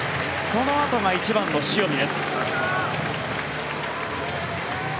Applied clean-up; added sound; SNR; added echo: none; none; none; none.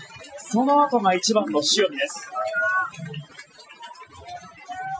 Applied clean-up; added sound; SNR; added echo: classical method Wiener filter.